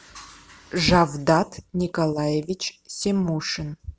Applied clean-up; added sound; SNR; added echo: none; none; none; none.